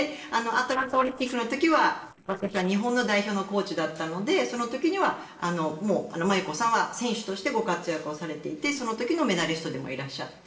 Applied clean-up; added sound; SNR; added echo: neural separator model SepFormer DNS4.